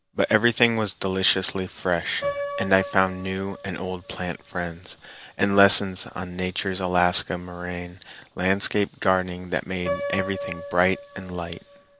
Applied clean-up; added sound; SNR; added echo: none; Piano; 12 dB; none.